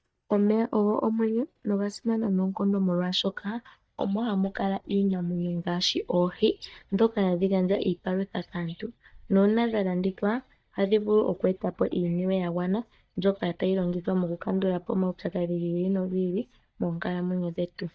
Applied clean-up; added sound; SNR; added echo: neural mask model DeepFilterNet 3.